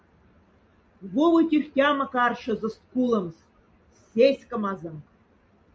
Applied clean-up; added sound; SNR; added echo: none; none; none; none.